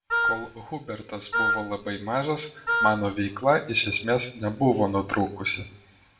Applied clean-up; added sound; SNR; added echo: none; Wind instrument, woodwind instrument; 0 dB; reverberation time 0.7 s.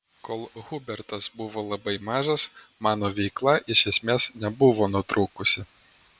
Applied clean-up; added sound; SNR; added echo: none; none; none; none.